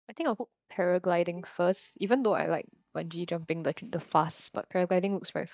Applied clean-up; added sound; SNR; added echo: neural mask model DeepFilterNet 3.